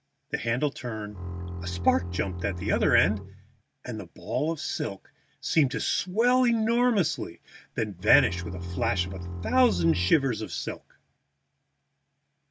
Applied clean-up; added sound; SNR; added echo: none; Bowed string instrument; 6 dB; none.